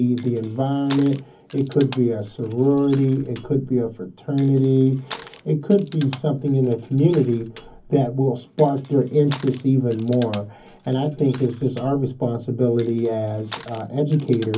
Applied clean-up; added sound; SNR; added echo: none; Crushing; 19 dB; reverberation time 0.3 s.